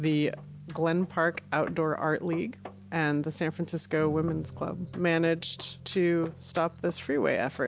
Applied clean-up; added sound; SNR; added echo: none; none; none; none.